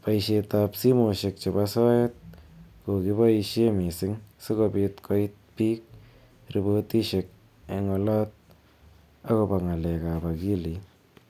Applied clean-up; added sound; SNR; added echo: none; none; none; none.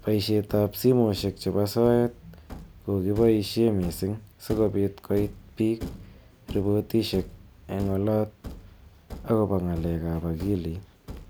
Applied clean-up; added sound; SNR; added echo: none; Thump, thud; 16 dB; none.